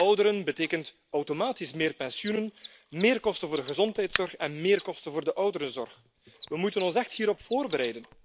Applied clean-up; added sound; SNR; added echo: none; Mechanisms; 17 dB; none.